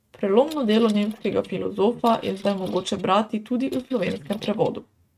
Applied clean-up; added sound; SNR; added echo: neural mask model RNNoise.